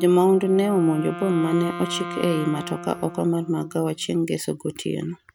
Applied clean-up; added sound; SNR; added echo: none; Wind instrument, woodwind instrument; 13 dB; none.